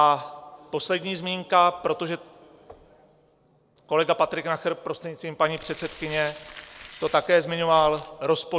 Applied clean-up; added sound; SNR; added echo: none; Glass; 14 dB; none.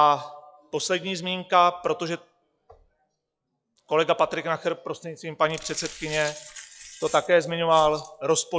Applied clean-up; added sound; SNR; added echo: classical method log-MMSE.